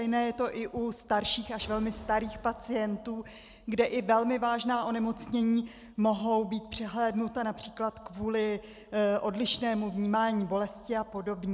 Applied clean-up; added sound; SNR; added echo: none; none; none; none.